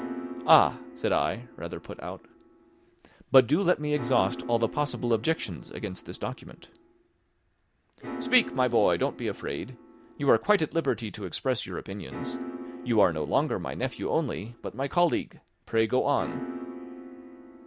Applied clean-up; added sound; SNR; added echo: none; Piano; 13 dB; none.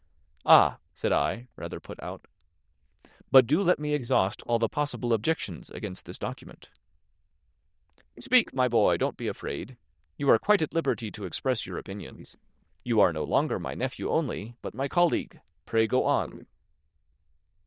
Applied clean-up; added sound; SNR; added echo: neural diffusion model UNIVERSE++.